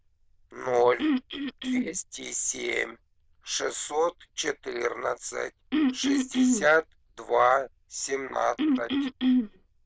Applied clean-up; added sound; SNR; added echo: neural diffusion model UNIVERSE++.